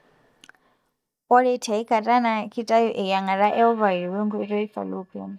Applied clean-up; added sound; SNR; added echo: neural mask model DeepFilterNet 3.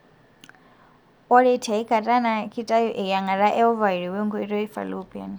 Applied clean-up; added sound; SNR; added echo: none; none; none; none.